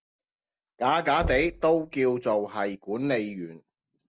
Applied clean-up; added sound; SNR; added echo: none; Knock / Wood; 13 dB; none.